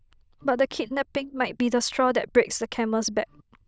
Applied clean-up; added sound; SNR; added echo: neural diffusion model UNIVERSE++.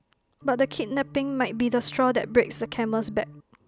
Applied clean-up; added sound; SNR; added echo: none; Organ; 19 dB; none.